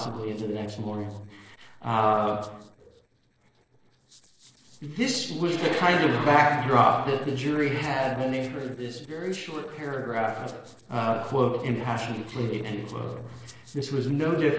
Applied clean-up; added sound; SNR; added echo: neural separator model SepFormer DNS4.